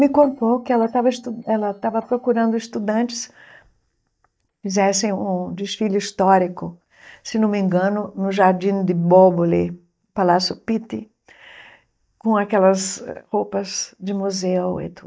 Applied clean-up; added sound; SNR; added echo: neural mask model DeepFilterNet 3.